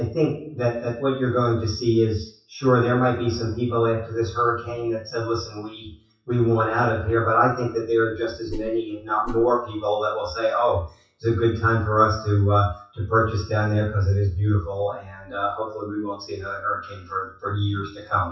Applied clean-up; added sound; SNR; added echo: classical method WPE with log-MMSE.